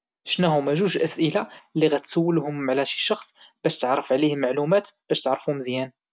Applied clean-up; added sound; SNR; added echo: none; none; none; none.